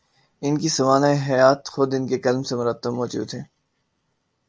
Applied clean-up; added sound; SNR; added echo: none; none; none; none.